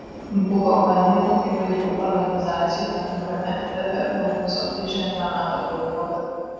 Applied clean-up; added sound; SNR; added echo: none; Subway, metro, underground; 14 dB; reverberation time 2.1 s.